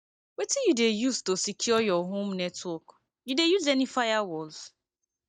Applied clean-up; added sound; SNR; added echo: neural mask model DeepFilterNet 3.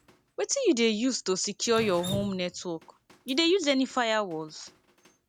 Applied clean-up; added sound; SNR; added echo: none; Drip; 17 dB; none.